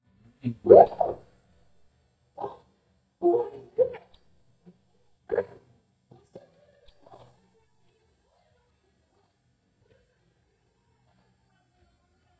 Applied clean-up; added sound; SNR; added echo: neural mask model DeepFilterNet 3.